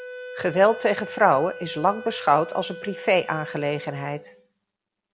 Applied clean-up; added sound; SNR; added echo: none; Wind instrument, woodwind instrument; 14 dB; none.